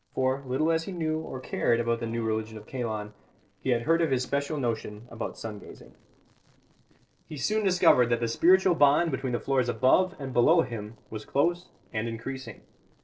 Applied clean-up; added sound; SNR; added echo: neural separator model SepFormer DNS4.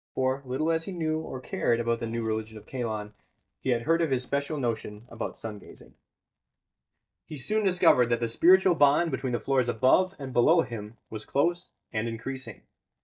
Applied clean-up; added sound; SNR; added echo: neural mask model DeepFilterNet 3.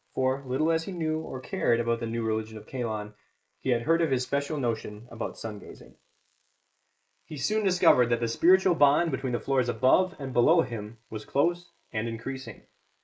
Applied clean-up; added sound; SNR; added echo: neural mask model Resemble Enhance denoiser.